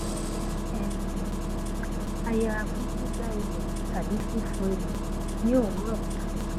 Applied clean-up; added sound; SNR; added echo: none; Engine starting; -4 dB; none.